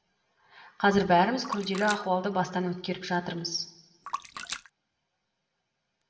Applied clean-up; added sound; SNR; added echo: none; Splash, splatter; 13 dB; reverberation time 0.8 s.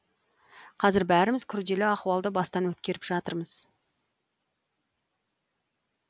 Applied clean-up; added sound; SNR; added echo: none; none; none; none.